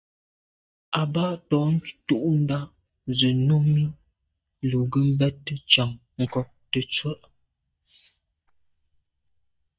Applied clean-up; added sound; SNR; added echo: neural mask model DeepFilterNet 3.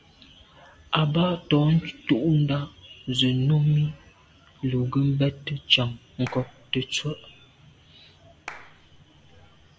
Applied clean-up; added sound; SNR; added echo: none; Clapping; 20 dB; none.